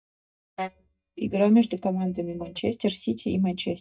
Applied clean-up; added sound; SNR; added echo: neural mask model DeepFilterNet 3.